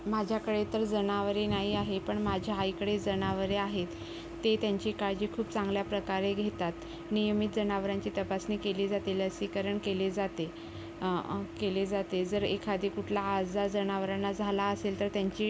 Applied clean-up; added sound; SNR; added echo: none; none; none; none.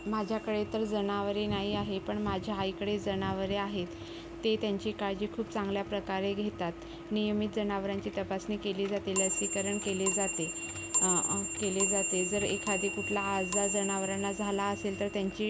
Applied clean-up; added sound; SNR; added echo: none; Clock; 4 dB; none.